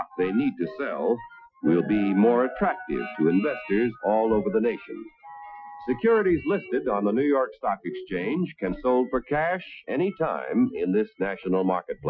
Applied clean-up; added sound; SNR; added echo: classical method Wiener filter.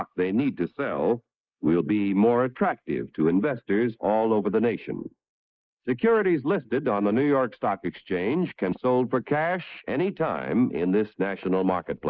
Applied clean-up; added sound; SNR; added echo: neural mask model Resemble Enhance denoiser.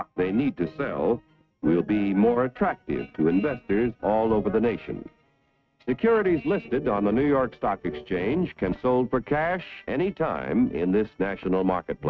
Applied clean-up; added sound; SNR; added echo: neural mask model RNNoise.